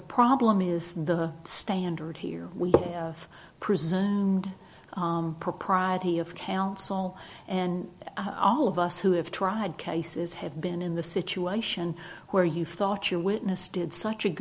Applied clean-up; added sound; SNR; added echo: none; none; none; none.